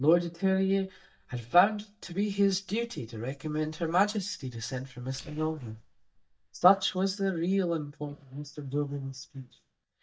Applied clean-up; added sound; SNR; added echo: neural mask model DeepFilterNet 3.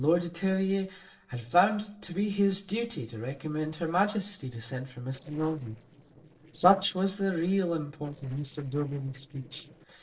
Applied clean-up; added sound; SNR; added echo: neural separator model SepFormer DNS4.